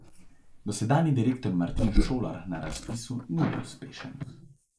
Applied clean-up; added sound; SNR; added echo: neural mask model Resemble Enhance denoiser.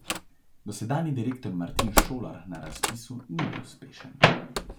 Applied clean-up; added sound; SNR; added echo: none; Microwave oven + Slam; -5 dB; none.